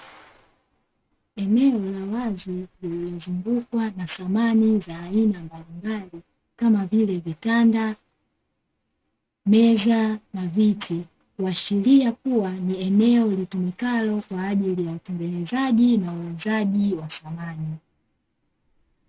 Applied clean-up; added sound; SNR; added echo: neural mask model RNNoise.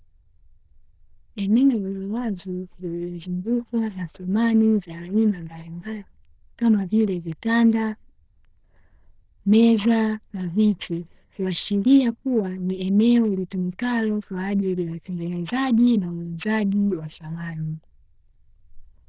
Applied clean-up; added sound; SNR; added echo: neural diffusion model UNIVERSE++.